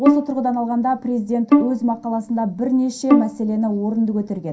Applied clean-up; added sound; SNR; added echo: none; Bowed string instrument; 1 dB; reverberation time 0.3 s.